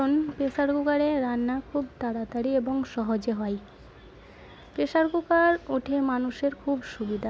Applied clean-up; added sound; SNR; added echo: none; none; none; none.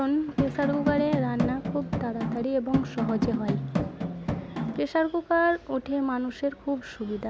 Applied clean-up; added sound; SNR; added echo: none; Drum; 1 dB; none.